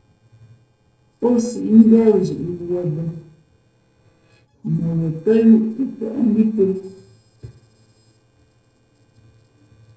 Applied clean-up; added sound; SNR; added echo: neural separator model SepFormer DNS4.